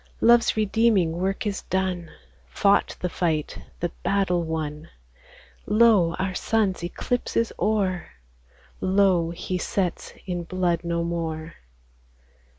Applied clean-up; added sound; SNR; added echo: none; none; none; none.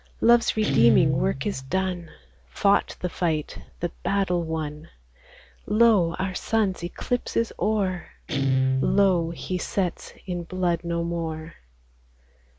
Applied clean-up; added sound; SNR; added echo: none; Guitar; 7 dB; none.